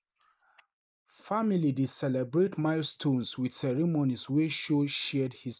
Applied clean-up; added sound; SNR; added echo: neural mask model Resemble Enhance denoiser.